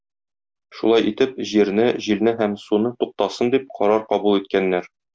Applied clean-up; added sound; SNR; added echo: none; none; none; none.